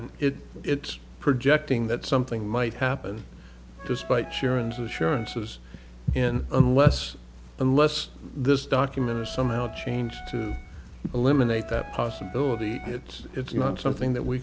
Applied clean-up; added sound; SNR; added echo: none; Wind instrument, woodwind instrument; 16 dB; none.